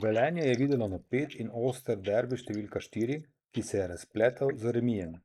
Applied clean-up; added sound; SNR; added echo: neural mask model Resemble Enhance denoiser.